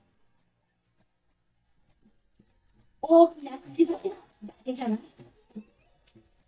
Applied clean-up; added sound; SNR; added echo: neural mask model DeepFilterNet 3.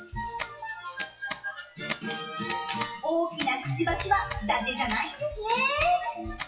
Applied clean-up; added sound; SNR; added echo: classical method WPE with log-MMSE.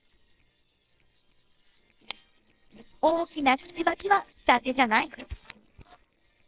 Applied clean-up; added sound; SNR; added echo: neural separator model SepFormer WHAMR!.